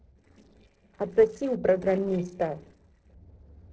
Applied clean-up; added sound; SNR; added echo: neural separator model SepFormer DNS4.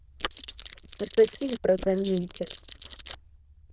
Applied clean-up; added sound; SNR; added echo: neural diffusion model UNIVERSE++.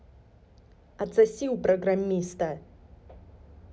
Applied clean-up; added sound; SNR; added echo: none; none; none; none.